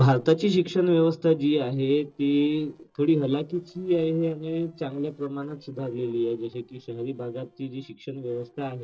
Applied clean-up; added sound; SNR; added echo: neural separator model SepFormer DNS4.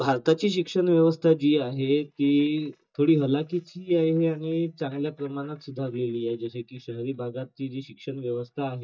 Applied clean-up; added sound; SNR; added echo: neural mask model DeepFilterNet 3.